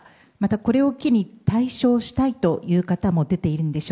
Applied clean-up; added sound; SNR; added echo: none; none; none; none.